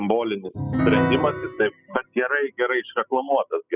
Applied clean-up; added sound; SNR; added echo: classical method spectral subtraction.